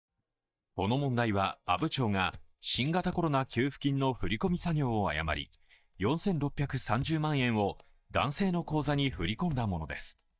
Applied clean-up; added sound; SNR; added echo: neural mask model DeepFilterNet 3.